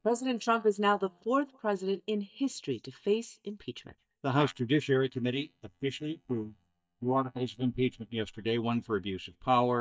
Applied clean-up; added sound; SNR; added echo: neural mask model DeepFilterNet 3.